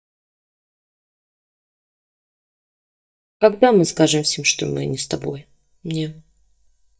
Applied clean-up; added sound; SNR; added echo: neural mask model DeepFilterNet 3.